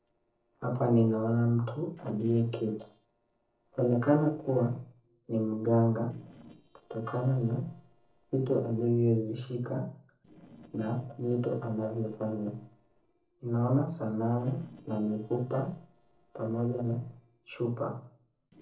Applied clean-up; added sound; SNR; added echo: neural separator model SepFormer DNS4.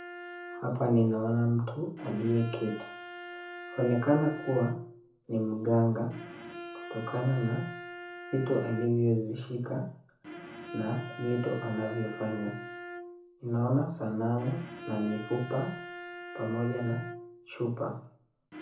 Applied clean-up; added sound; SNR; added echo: none; Bowed string instrument; 13 dB; reverberation time 0.6 s.